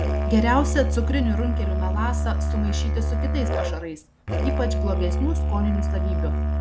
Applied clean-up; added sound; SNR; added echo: none; Musical instrument; -5 dB; none.